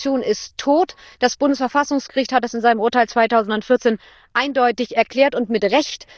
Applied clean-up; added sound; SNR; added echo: neural diffusion model UNIVERSE++.